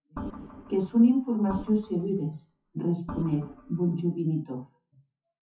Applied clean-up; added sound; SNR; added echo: classical method WPE with log-MMSE.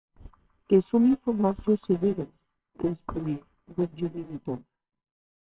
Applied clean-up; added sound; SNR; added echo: neural separator model SepFormer WHAMR!.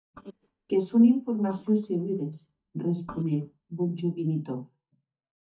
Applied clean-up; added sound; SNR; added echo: neural mask model DeepFilterNet 3.